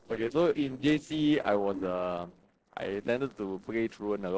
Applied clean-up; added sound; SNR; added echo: neural separator model SepFormer DNS4.